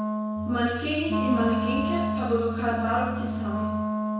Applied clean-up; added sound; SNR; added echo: none; Wind instrument, woodwind instrument; 1 dB; reverberation time 1.0 s.